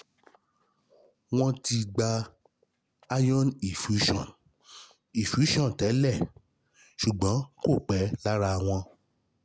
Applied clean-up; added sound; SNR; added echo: none; none; none; none.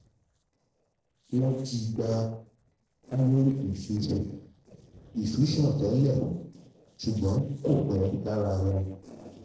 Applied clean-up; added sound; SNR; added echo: neural separator model SepFormer DNS4.